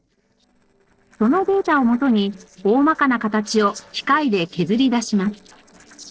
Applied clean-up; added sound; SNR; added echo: neural separator model SepFormer DNS4.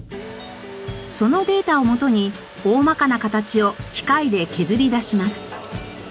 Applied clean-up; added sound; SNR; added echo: none; none; none; none.